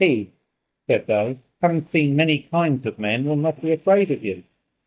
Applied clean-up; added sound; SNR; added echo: neural mask model DeepFilterNet 3.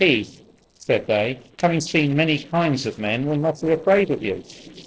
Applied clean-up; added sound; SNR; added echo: neural separator model SepFormer DNS4.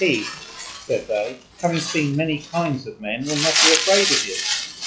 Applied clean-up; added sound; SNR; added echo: classical method log-MMSE.